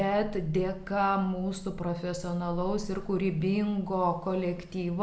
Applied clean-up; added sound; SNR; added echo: none; none; none; none.